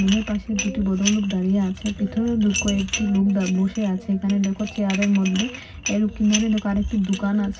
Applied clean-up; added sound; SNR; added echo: none; Dishes, pots, and pans; 12 dB; reverberation time 0.4 s.